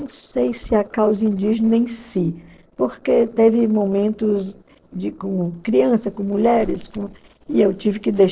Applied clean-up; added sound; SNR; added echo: neural separator model SepFormer DNS4.